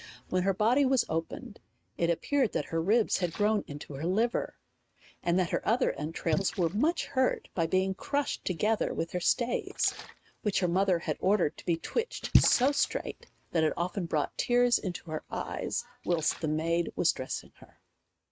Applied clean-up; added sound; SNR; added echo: neural mask model RNNoise.